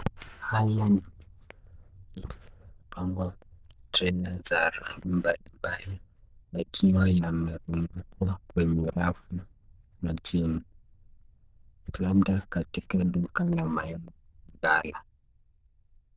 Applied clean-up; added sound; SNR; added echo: neural diffusion model UNIVERSE++.